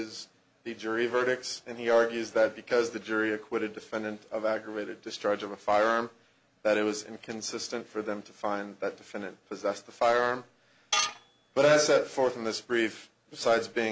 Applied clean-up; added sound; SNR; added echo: none; Tools; 3 dB; none.